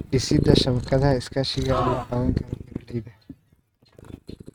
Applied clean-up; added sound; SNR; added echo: neural mask model RNNoise.